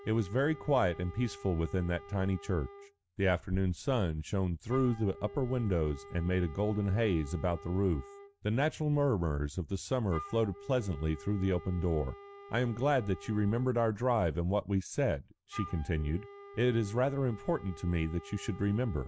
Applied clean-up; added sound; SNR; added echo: none; Wind instrument, woodwind instrument; 19 dB; none.